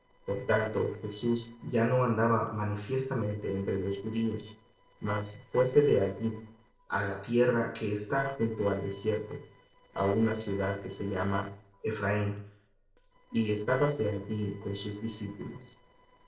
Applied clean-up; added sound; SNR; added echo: neural separator model SepFormer DNS4.